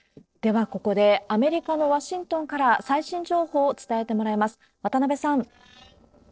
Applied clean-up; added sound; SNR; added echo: neural separator model SepFormer DNS4.